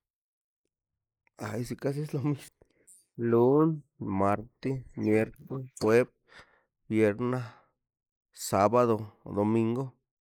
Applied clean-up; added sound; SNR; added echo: neural mask model Resemble Enhance denoiser.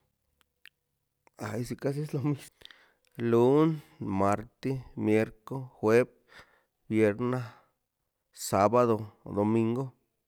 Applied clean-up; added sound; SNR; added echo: none; none; none; none.